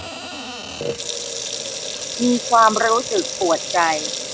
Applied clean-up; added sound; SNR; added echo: none; Sink (filling or washing) / Water tap, faucet; 6 dB; none.